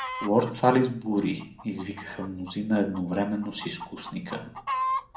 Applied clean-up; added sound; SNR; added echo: none; Chicken, rooster; 9 dB; reverberation time 0.6 s.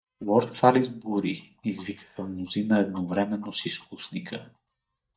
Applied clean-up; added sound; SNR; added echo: neural mask model DeepFilterNet 3.